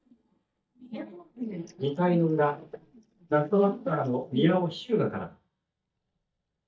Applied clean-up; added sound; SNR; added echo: neural mask model DeepFilterNet 3.